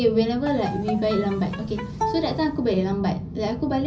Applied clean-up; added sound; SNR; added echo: none; Bowed string instrument; 10 dB; reverberation time 0.5 s.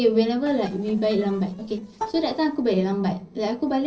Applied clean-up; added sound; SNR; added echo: neural separator model SepFormer DNS4.